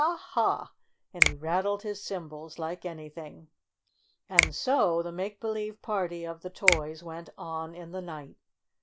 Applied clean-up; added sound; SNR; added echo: none; Finger snapping; 0 dB; none.